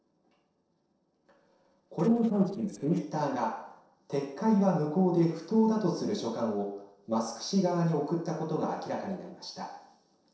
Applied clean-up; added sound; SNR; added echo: neural separator model SepFormer DNS4.